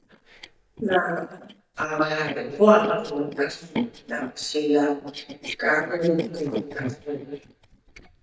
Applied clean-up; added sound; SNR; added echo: neural mask model DeepFilterNet 3.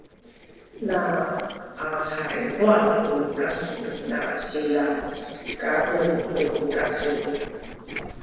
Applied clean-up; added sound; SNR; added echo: neural separator model SepFormer DNS4.